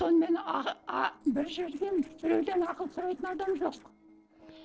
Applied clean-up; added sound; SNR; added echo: neural separator model SepFormer DNS4.